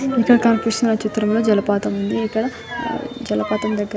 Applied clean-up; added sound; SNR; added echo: none; Bowed string instrument; 15 dB; none.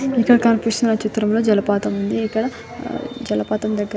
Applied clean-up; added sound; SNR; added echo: none; none; none; none.